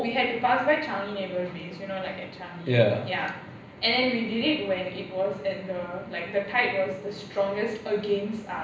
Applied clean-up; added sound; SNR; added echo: none; none; none; reverberation time 0.5 s.